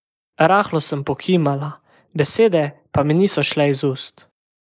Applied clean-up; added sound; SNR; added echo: neural mask model Resemble Enhance denoiser.